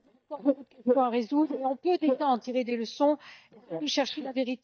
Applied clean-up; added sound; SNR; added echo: neural mask model DeepFilterNet 3.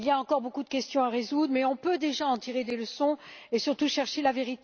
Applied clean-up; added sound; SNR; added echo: none; none; none; none.